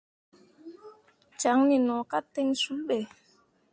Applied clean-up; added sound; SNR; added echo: none; none; none; none.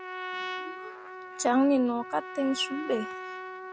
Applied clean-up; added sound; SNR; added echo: none; Trumpet; 9 dB; none.